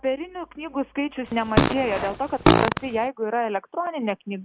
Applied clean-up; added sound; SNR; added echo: none; Fart; -4 dB; none.